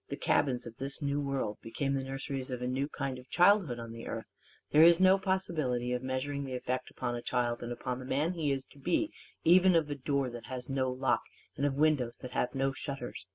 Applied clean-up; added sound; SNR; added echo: none; none; none; none.